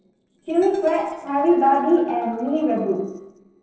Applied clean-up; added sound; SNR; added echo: neural separator model SepFormer DNS4.